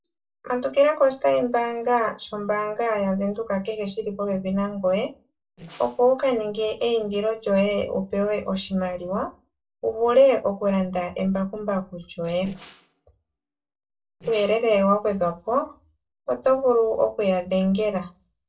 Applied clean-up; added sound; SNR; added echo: neural separator model SepFormer DNS4.